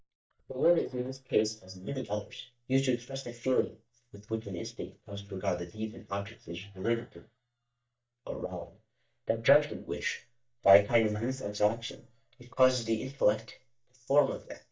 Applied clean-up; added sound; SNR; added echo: neural mask model DeepFilterNet 3.